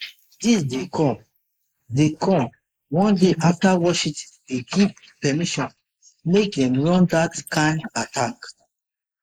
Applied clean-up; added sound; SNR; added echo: neural mask model Resemble Enhance denoiser.